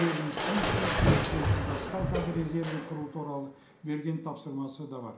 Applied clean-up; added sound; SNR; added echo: none; Crushing; -2 dB; reverberation time 0.5 s.